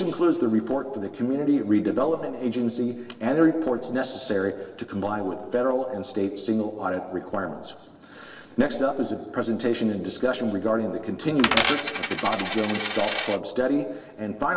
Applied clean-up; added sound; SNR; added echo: none; Coin (dropping); 1 dB; reverberation time 2.7 s.